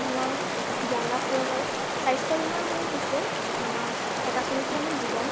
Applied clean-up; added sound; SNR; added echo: none; Stream; -3 dB; none.